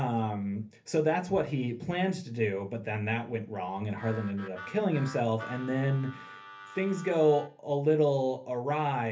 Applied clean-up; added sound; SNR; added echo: none; Harmonica; 17 dB; reverberation time 0.3 s.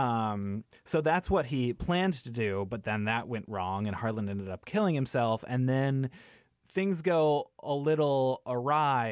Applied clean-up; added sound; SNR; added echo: none; none; none; none.